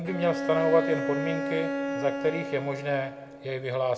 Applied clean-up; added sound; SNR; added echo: none; Bowed string instrument; 4 dB; reverberation time 1.3 s.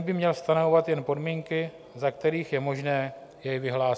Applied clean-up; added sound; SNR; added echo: none; none; none; none.